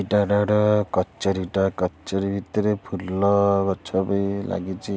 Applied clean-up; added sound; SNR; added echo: none; none; none; none.